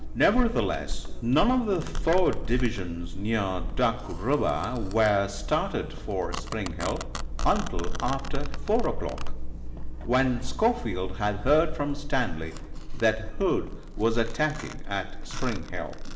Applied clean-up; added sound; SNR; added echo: none; Domestic sounds, home sounds; 2 dB; reverberation time 1.1 s.